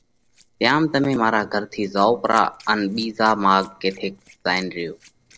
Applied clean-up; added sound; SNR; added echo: neural separator model SepFormer DNS4.